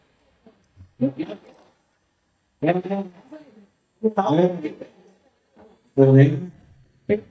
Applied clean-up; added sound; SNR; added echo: neural mask model DeepFilterNet 3.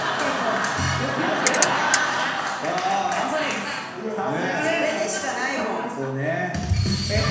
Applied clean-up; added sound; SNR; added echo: none; Ratchet, pawl; 2 dB; reverberation time 1.1 s.